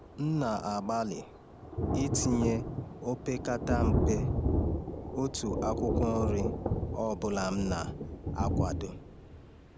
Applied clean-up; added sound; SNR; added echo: none; Thunder; -1 dB; none.